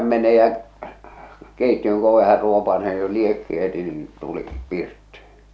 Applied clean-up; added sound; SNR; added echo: none; none; none; none.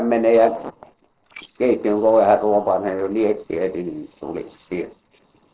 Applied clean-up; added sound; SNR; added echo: neural separator model SepFormer DNS4.